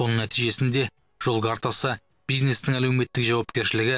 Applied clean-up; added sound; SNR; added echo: none; none; none; none.